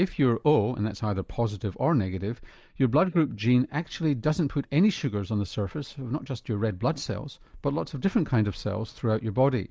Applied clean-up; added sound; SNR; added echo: neural mask model Resemble Enhance denoiser.